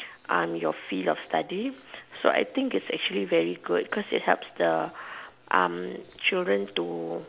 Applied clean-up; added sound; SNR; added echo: none; none; none; none.